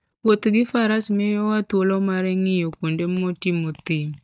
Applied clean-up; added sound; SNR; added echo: neural mask model DeepFilterNet 3.